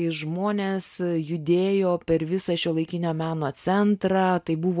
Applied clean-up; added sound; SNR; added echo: none; none; none; none.